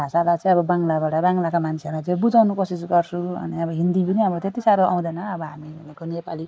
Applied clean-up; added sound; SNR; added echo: neural mask model Resemble Enhance denoiser.